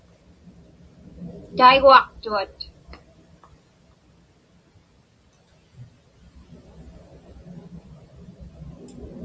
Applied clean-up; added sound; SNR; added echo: none; none; none; none.